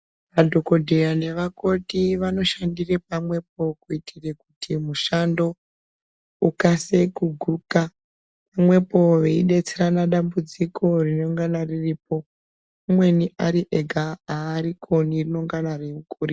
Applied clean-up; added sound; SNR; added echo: none; none; none; none.